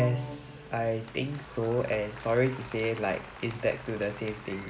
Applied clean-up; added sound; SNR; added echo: none; Applause; 15 dB; reverberation time 0.4 s.